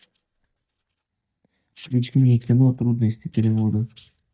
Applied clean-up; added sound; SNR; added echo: neural mask model DeepFilterNet 3.